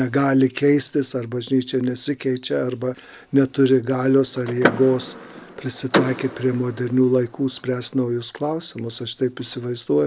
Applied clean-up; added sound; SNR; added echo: none; Door / Car; 6 dB; none.